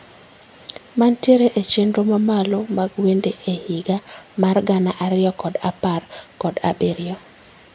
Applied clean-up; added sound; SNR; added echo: none; none; none; none.